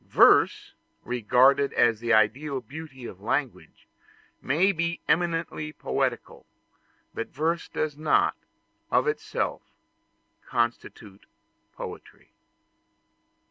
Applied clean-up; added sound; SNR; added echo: none; none; none; none.